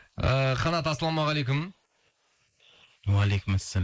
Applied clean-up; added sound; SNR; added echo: neural mask model Resemble Enhance denoiser.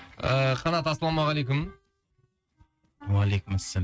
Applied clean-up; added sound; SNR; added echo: neural mask model RNNoise.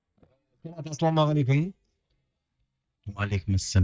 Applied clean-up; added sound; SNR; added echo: neural mask model DeepFilterNet 3.